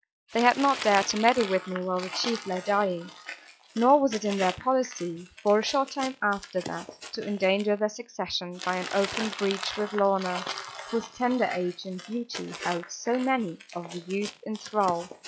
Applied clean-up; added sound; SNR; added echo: classical method log-MMSE.